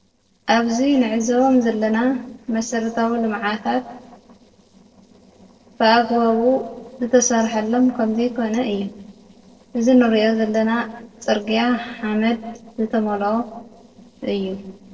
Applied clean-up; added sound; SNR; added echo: neural separator model SepFormer DNS4.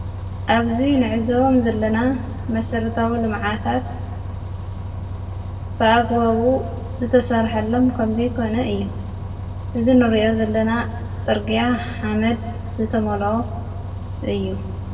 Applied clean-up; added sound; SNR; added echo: none; Bus; 7 dB; reverberation time 1.0 s.